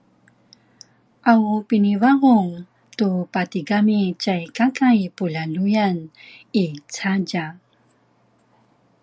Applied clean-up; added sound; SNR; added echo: none; none; none; none.